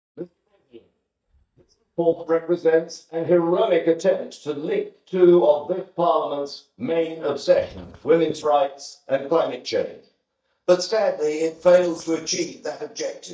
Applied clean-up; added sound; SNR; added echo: neural mask model DeepFilterNet 3.